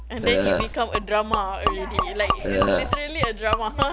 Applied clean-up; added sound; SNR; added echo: none; Burping, eructation + Gurgling / Liquid; -2 dB; none.